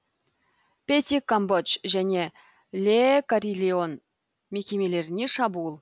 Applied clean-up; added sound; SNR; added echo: none; none; none; none.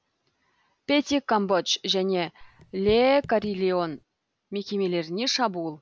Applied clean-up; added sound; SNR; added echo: none; Raindrop / Drip; 19 dB; none.